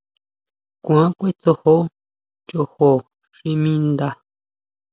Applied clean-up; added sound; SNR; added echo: none; none; none; none.